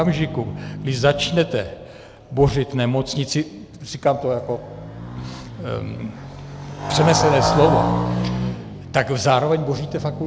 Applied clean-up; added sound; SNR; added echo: none; Motorcycle; 5 dB; none.